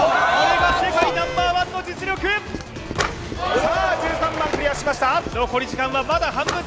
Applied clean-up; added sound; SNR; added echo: none; Writing; 16 dB; none.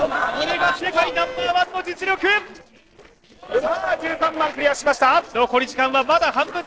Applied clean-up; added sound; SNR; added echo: neural separator model SepFormer DNS4.